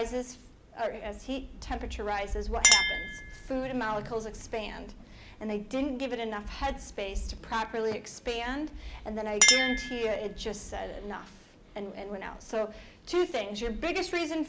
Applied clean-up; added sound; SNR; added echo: none; Chink, clink; 1 dB; none.